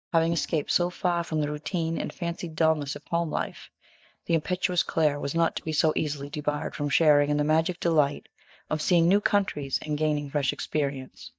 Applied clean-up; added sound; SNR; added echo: neural mask model DeepFilterNet 3.